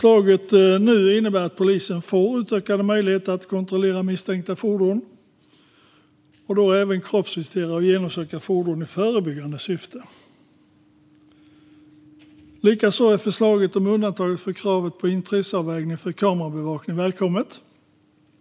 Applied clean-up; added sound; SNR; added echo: none; none; none; none.